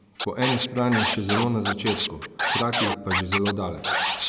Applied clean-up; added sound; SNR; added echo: none; Scratching (performance technique); 1 dB; none.